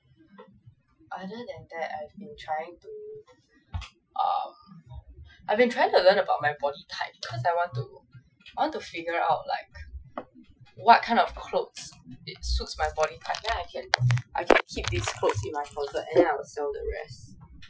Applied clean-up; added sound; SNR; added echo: classical method Wiener filter.